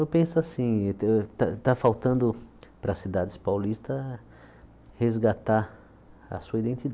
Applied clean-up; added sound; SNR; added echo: none; none; none; none.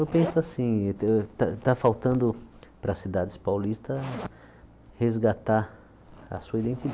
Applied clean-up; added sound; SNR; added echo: none; Zipper (clothing); 17 dB; none.